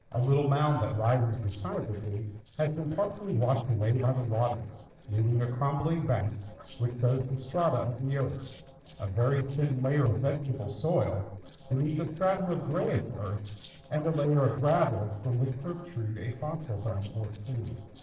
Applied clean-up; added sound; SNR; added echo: neural separator model SepFormer DNS4.